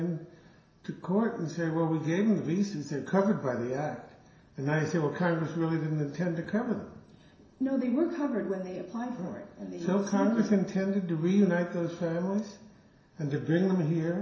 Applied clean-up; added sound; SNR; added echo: none; none; none; reverberation time 0.7 s.